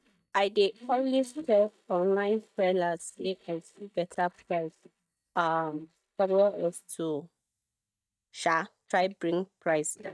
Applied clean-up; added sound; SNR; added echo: neural mask model DeepFilterNet 3.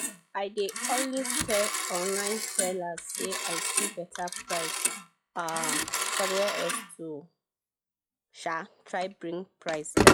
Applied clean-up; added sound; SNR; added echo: classical method log-MMSE.